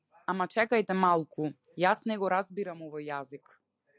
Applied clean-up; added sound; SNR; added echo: none; none; none; none.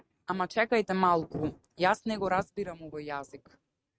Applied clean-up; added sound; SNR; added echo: neural mask model RNNoise.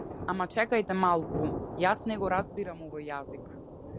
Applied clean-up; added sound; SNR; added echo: none; Thunder; 9 dB; none.